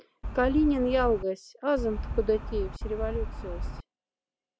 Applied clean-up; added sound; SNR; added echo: none; Wind; 4 dB; none.